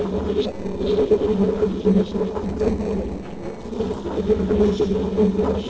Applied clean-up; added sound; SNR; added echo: neural separator model SepFormer DNS4.